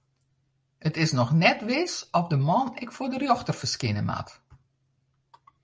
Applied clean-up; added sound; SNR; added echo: none; none; none; none.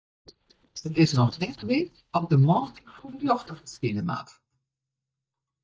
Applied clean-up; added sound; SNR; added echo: neural mask model DeepFilterNet 3.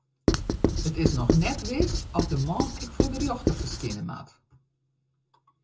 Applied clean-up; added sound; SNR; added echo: none; Writing; -4 dB; reverberation time 0.2 s.